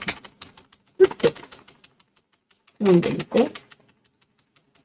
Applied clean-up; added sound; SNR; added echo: neural mask model RNNoise.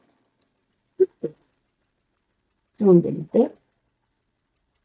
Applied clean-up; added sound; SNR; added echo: neural mask model DeepFilterNet 3.